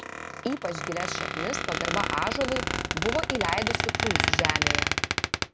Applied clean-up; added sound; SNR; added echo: none; Squeak; -4 dB; none.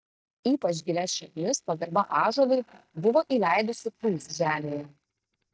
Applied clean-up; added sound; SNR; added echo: neural mask model DeepFilterNet 3.